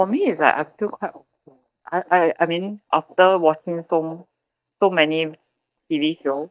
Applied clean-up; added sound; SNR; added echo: neural mask model DeepFilterNet 3.